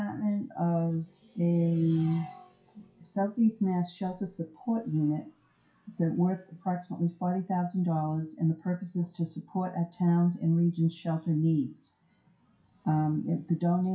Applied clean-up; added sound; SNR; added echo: classical method WPE with log-MMSE.